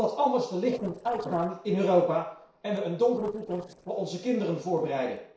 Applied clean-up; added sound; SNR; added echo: neural separator model SepFormer DNS4.